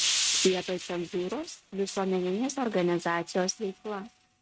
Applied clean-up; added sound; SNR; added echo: neural mask model RNNoise.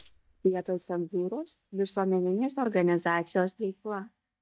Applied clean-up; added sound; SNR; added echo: neural mask model DeepFilterNet 3.